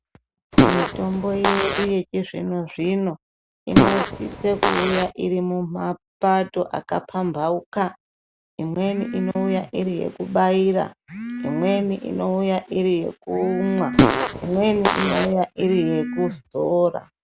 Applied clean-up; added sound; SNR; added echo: none; Fart; -3 dB; none.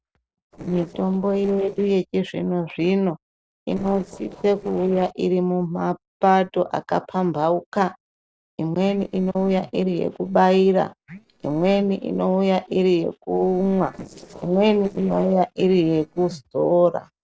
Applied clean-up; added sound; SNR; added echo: neural separator model SepFormer DNS4.